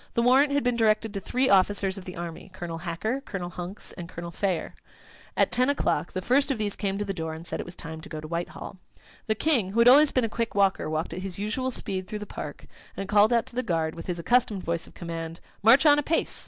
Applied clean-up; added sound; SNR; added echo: none; none; none; none.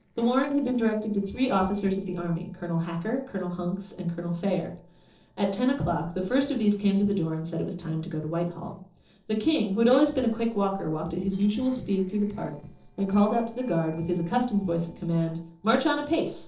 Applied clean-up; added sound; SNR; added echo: neural separator model SepFormer DNS4.